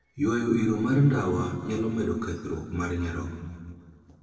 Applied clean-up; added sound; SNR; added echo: neural separator model SepFormer DNS4.